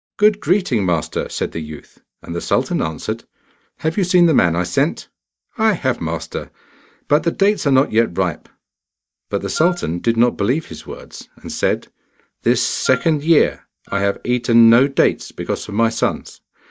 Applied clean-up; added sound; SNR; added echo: neural mask model DeepFilterNet 3.